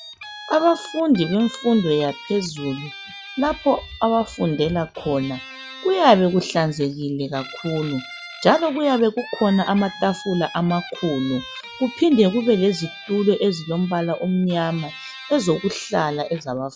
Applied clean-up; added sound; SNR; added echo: classical method log-MMSE.